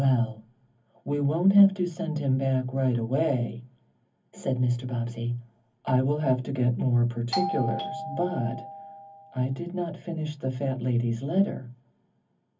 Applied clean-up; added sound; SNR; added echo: none; Doorbell; 7 dB; reverberation time 0.3 s.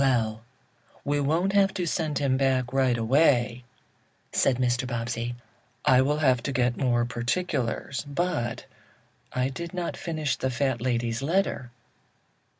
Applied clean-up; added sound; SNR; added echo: none; none; none; none.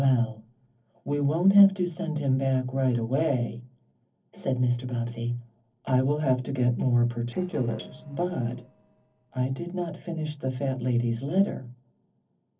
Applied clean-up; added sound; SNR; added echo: neural separator model SepFormer DNS4.